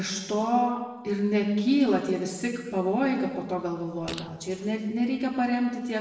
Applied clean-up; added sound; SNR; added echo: none; Fart; 16 dB; reverberation time 1.1 s.